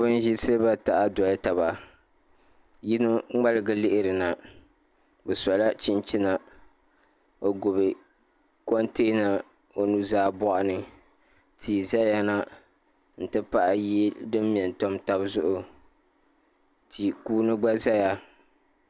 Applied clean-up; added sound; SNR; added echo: none; none; none; none.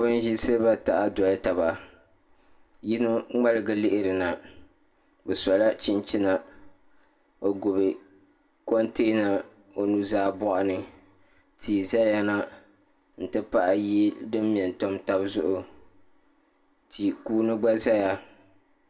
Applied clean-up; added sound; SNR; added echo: none; none; none; reverberation time 0.3 s.